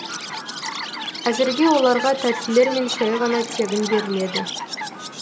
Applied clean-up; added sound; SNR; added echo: none; Chirp, tweet; 8 dB; none.